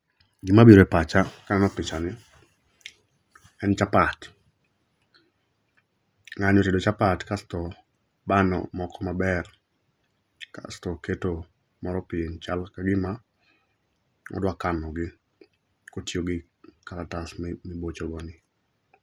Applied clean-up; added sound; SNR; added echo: none; none; none; none.